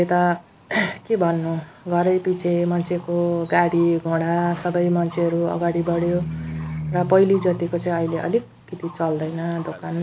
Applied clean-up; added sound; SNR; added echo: none; Livestock, farm animals, working animals; 15 dB; none.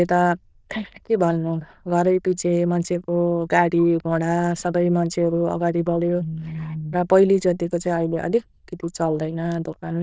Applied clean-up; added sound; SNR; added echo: neural diffusion model UNIVERSE++.